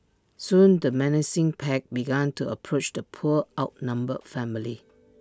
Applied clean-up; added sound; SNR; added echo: none; none; none; none.